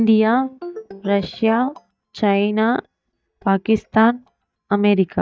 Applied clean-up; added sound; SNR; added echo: neural mask model DeepFilterNet 3.